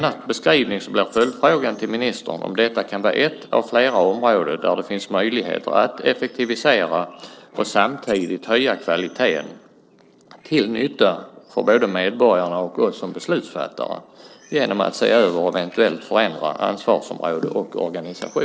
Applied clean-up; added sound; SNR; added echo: neural separator model SepFormer DNS4.